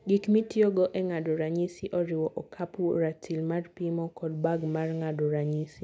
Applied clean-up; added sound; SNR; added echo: none; none; none; none.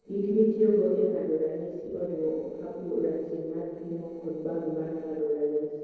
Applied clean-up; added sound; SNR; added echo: neural separator model SepFormer DNS4.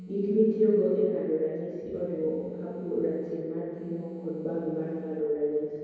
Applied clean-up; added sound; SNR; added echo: none; Telephone; 15 dB; reverberation time 2.2 s.